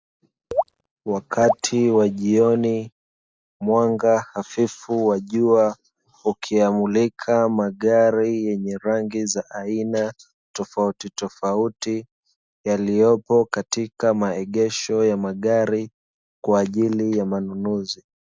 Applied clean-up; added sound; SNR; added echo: none; Raindrop / Drip; 5 dB; none.